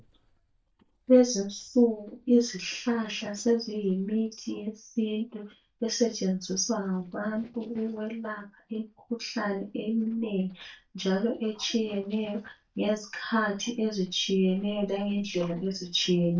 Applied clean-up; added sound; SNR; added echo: neural mask model DeepFilterNet 3.